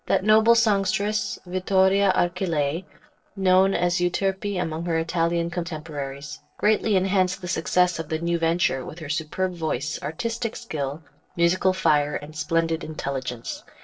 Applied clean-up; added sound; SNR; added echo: neural separator model SepFormer DNS4.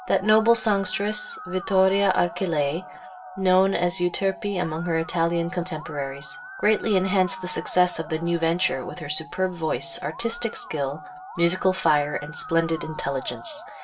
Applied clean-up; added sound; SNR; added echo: none; Musical instrument; 15 dB; reverberation time 0.2 s.